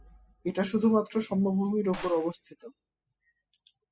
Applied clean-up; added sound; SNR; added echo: classical method spectral subtraction.